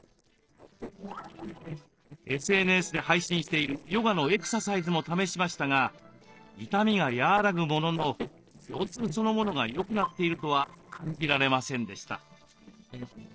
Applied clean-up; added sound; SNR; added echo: neural separator model SepFormer DNS4.